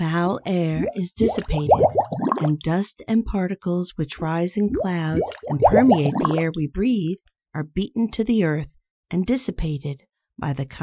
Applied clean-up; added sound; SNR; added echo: classical method Wiener filter.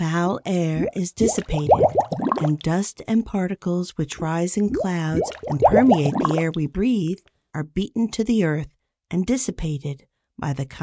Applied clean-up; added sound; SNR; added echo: neural mask model RNNoise.